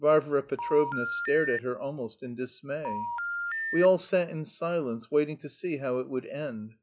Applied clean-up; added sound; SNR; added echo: classical method log-MMSE.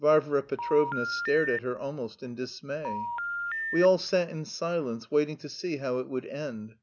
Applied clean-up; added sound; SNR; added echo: none; Telephone; 5 dB; none.